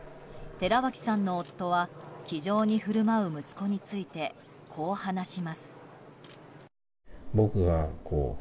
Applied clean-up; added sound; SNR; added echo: none; none; none; none.